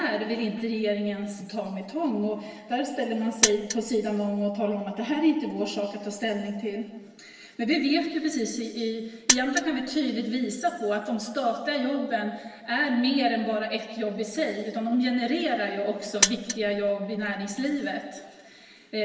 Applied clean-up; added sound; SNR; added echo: none; Mechanisms; -1 dB; reverberation time 1.3 s.